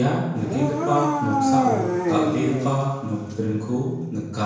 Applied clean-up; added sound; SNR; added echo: none; Dog; 1 dB; reverberation time 1.0 s.